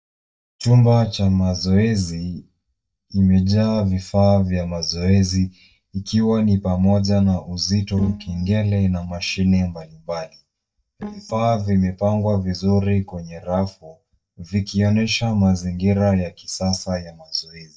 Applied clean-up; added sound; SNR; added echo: neural mask model DeepFilterNet 3.